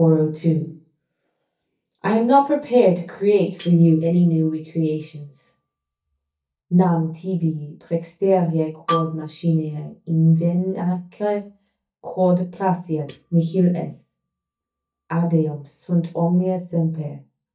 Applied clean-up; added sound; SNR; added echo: neural mask model DeepFilterNet 3.